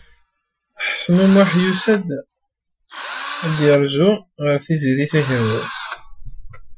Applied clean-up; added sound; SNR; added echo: classical method Wiener filter.